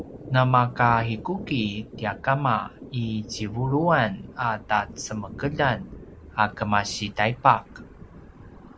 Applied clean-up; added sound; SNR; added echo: none; Thunder; 16 dB; none.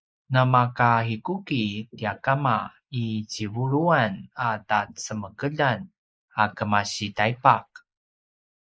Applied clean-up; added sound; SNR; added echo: neural mask model Resemble Enhance denoiser.